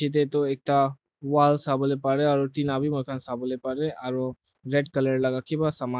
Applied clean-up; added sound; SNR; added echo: none; none; none; none.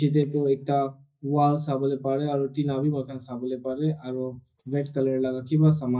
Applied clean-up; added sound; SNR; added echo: neural mask model DeepFilterNet 3.